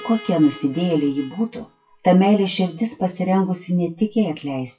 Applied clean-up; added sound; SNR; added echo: classical method WPE with log-MMSE.